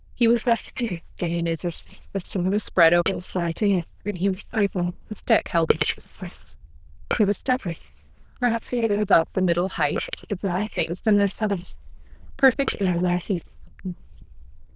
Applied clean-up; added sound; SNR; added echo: neural diffusion model UNIVERSE++.